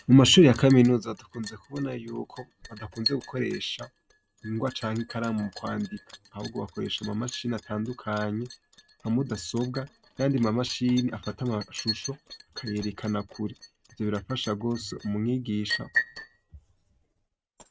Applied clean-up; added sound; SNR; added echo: neural mask model RNNoise.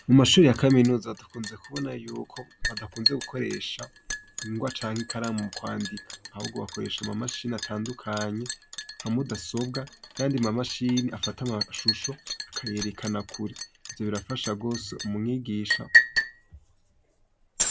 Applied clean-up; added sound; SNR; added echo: none; Liquid; 5 dB; none.